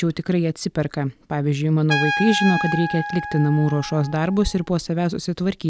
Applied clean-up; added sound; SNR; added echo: none; Trumpet; 9 dB; none.